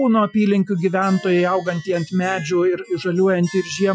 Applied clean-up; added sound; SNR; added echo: classical method Wiener filter.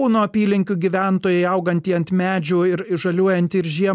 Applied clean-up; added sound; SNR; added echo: none; none; none; none.